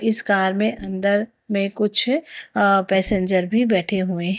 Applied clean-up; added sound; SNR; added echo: neural mask model DeepFilterNet 3.